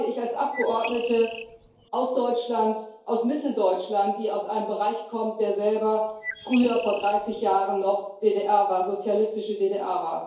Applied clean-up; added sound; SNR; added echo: none; Bird; 14 dB; reverberation time 2.4 s.